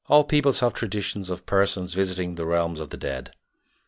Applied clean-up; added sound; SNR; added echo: none; none; none; none.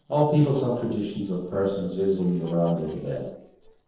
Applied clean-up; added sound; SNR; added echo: neural separator model SepFormer DNS4.